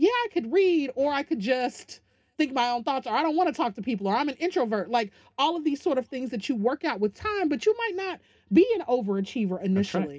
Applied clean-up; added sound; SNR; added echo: none; none; none; reverberation time 0.3 s.